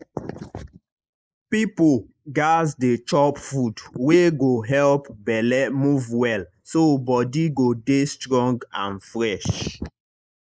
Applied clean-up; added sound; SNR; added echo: neural mask model Resemble Enhance denoiser.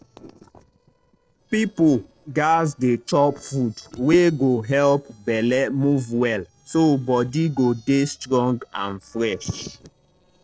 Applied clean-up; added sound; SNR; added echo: neural separator model SepFormer DNS4.